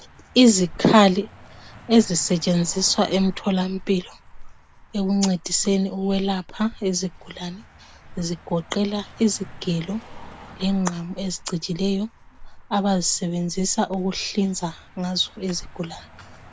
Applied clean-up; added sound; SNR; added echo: none; Car passing by; 17 dB; none.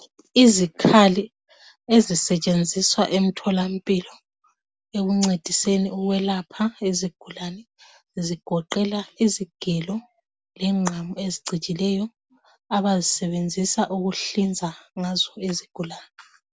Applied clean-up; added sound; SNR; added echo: none; none; none; none.